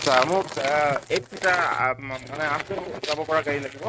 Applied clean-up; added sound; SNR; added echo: neural mask model RNNoise.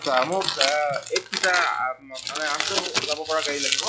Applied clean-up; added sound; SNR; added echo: classical method log-MMSE.